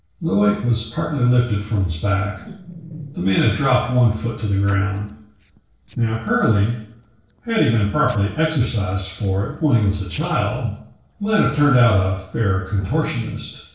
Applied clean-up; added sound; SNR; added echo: neural separator model SepFormer DNS4.